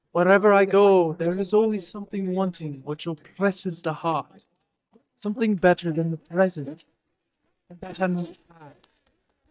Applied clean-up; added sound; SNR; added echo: neural mask model DeepFilterNet 3.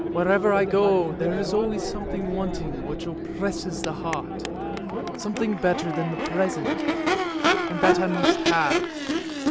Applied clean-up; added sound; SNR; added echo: none; Crowd / Race car, auto racing / Accelerating, revving, vroom; 0 dB; none.